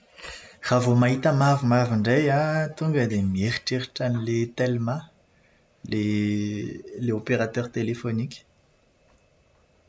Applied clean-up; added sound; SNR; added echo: none; none; none; none.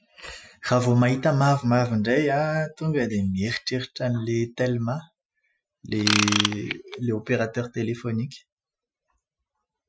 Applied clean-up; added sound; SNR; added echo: classical method Wiener filter.